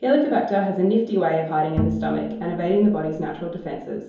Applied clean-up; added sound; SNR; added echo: none; Bowed string instrument; 7 dB; reverberation time 2.8 s.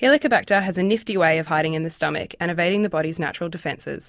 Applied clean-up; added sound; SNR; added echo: none; none; none; none.